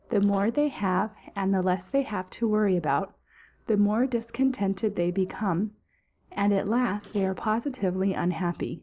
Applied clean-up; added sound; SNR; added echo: neural separator model SepFormer DNS4.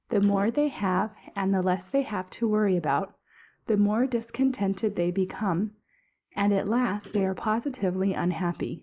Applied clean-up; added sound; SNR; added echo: neural mask model Resemble Enhance denoiser.